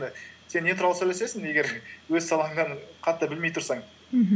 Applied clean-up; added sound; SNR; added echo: none; none; none; none.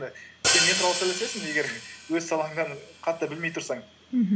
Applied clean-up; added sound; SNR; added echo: none; Hi-hat; 0 dB; none.